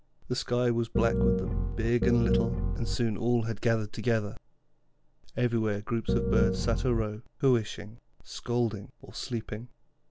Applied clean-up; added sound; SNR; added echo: none; Piano; -3 dB; none.